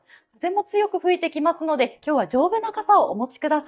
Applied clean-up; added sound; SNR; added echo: neural mask model DeepFilterNet 3.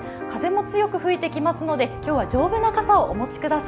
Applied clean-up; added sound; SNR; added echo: none; Waves, surf; 16 dB; none.